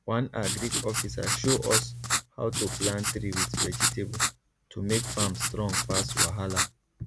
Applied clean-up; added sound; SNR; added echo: none; Writing; -4 dB; none.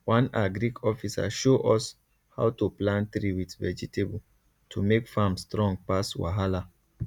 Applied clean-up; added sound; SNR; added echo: none; none; none; none.